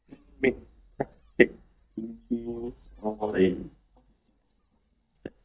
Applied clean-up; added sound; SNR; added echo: neural mask model DeepFilterNet 3.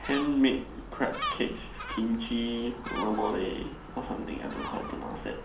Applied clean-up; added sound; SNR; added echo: none; Gull, seagull; 9 dB; reverberation time 0.6 s.